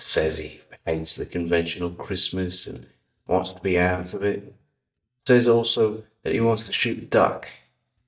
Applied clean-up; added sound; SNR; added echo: neural mask model DeepFilterNet 3.